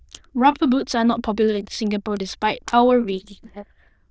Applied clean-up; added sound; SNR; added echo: neural diffusion model UNIVERSE++.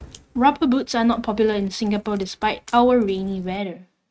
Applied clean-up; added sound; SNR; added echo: neural mask model RNNoise.